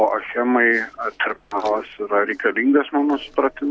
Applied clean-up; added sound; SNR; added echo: none; none; none; none.